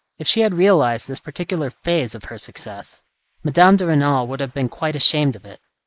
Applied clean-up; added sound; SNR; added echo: neural mask model Resemble Enhance denoiser.